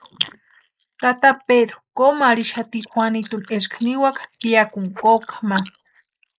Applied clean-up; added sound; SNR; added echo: neural mask model Resemble Enhance denoiser.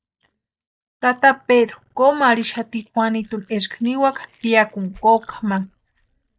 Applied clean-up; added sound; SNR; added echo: neural mask model DeepFilterNet 3.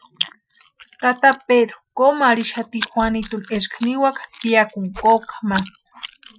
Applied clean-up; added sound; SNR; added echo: classical method Wiener filter.